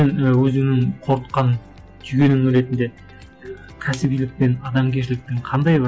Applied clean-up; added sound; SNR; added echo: none; none; none; none.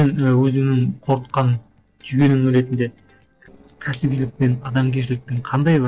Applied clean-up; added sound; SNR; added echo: neural separator model SepFormer DNS4.